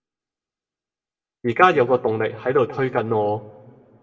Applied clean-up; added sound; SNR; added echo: none; none; none; reverberation time 1.2 s.